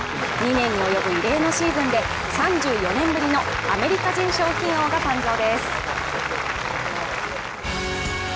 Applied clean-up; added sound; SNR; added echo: none; none; none; none.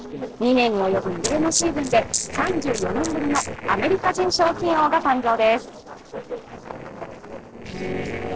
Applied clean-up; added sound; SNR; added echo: neural separator model SepFormer DNS4.